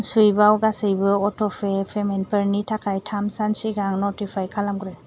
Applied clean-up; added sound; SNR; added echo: none; none; none; none.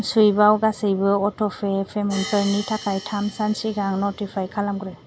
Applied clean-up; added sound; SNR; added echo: none; Hi-hat; 18 dB; none.